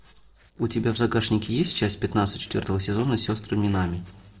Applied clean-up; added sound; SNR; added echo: neural separator model SepFormer DNS4.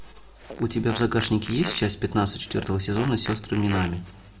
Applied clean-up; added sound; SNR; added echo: none; Fart; 14 dB; reverberation time 0.4 s.